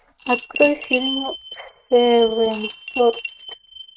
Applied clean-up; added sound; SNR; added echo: neural mask model RNNoise.